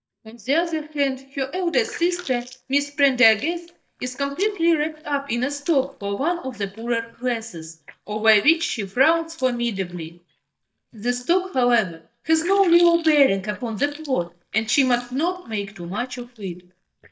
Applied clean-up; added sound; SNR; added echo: neural mask model DeepFilterNet 3.